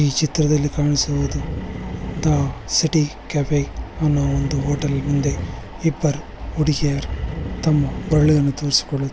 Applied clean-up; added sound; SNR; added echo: none; Animal; 9 dB; none.